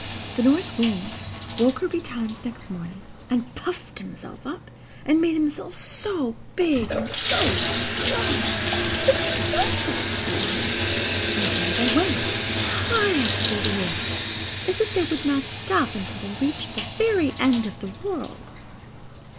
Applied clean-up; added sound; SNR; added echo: none; Bathtub (filling or washing) / Water tap, faucet; 2 dB; none.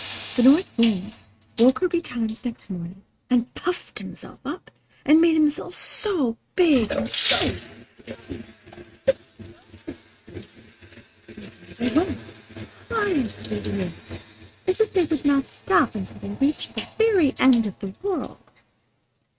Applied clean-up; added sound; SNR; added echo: neural mask model RNNoise.